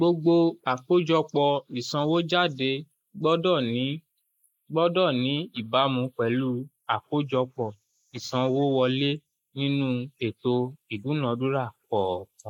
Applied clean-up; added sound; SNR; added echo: neural mask model Resemble Enhance denoiser.